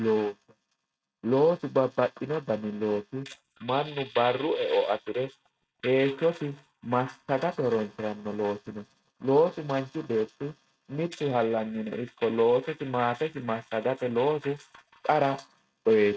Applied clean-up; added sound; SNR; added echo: neural mask model RNNoise.